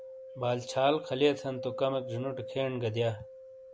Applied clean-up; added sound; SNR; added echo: none; Mallet percussion; 11 dB; none.